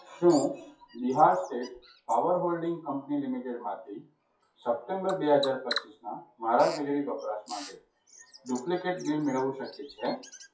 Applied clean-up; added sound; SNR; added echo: classical method WPE with log-MMSE.